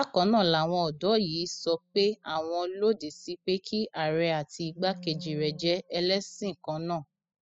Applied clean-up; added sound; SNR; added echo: classical method spectral subtraction.